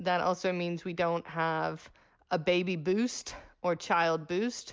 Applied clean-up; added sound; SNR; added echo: none; none; none; none.